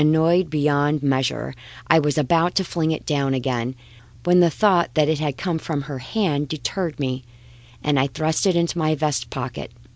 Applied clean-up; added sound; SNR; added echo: none; none; none; none.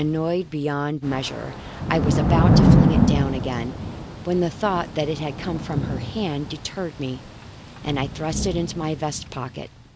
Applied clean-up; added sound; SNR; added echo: none; Thunder / Rain; -3 dB; none.